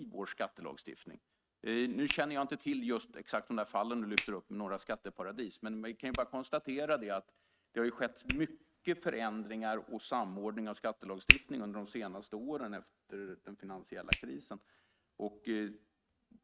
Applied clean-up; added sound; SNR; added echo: neural mask model RNNoise.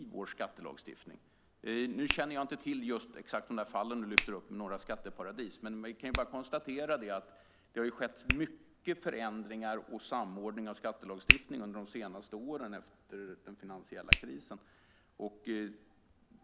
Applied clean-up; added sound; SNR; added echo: none; Hands; 0 dB; none.